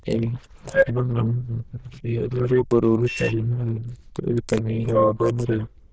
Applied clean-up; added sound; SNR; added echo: neural diffusion model UNIVERSE++.